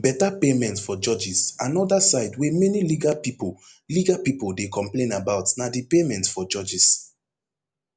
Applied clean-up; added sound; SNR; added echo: none; none; none; none.